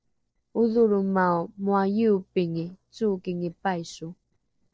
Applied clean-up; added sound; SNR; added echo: neural separator model SepFormer DNS4.